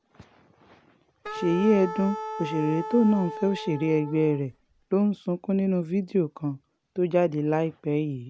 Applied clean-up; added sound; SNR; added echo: none; Wind instrument, woodwind instrument; 10 dB; none.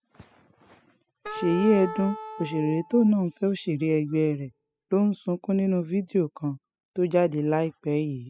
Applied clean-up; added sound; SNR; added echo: classical method spectral subtraction.